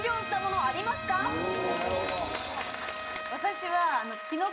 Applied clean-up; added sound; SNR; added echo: none; Trumpet; 9 dB; reverberation time 0.4 s.